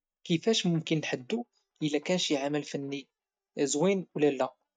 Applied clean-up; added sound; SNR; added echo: neural mask model DeepFilterNet 3.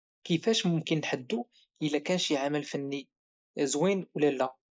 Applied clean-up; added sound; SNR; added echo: neural mask model Resemble Enhance denoiser.